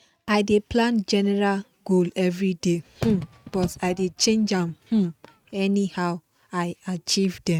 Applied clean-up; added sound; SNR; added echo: neural mask model RNNoise.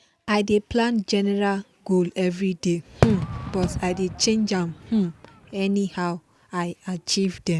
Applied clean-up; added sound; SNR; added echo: none; Fireworks; 6 dB; none.